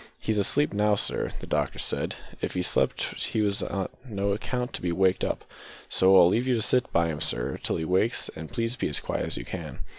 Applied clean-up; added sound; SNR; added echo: none; none; none; none.